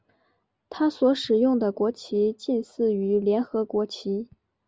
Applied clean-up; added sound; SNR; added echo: none; none; none; none.